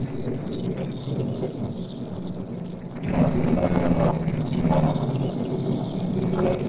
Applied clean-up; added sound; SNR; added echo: neural separator model SepFormer DNS4.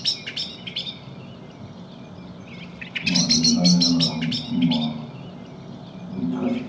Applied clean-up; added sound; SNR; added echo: none; Bird vocalization, bird call, bird song; 3 dB; reverberation time 0.9 s.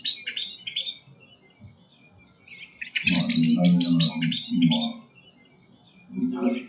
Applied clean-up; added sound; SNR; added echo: classical method WPE with log-MMSE.